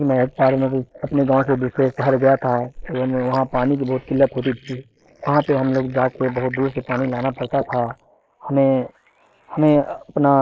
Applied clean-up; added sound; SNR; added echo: neural mask model Resemble Enhance denoiser.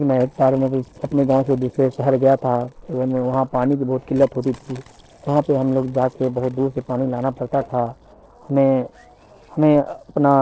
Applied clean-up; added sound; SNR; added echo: neural separator model SepFormer DNS4.